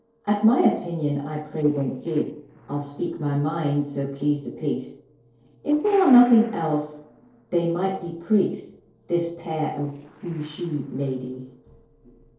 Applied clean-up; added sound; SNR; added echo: neural separator model SepFormer DNS4.